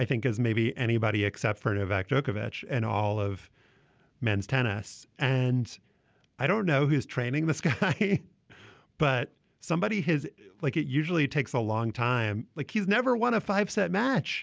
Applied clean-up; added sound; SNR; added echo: none; none; none; none.